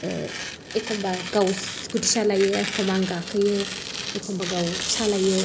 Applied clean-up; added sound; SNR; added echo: none; Tearing; 8 dB; none.